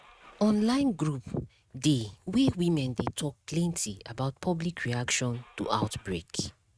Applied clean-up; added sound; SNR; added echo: neural mask model RNNoise.